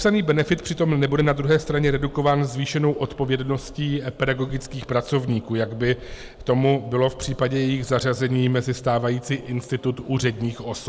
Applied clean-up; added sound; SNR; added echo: none; Thunder / Rain; 19 dB; none.